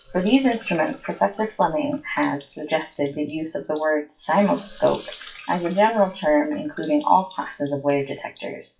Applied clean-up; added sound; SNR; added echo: classical method WPE with log-MMSE.